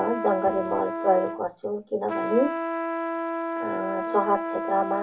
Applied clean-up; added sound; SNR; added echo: none; Trumpet; 3 dB; reverberation time 0.2 s.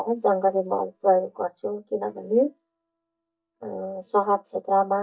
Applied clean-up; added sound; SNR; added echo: neural mask model DeepFilterNet 3.